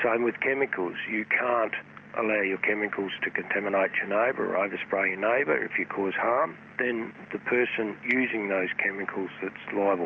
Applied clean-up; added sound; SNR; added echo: none; none; none; none.